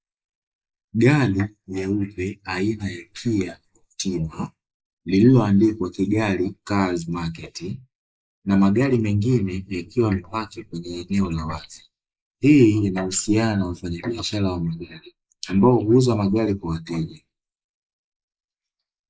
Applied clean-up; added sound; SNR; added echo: neural mask model Resemble Enhance denoiser.